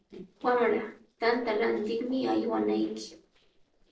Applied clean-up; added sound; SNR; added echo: neural separator model SepFormer DNS4.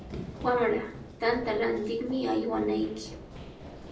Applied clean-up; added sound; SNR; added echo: none; Run; 12 dB; reverberation time 0.6 s.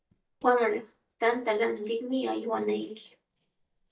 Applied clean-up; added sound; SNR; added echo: neural mask model DeepFilterNet 3.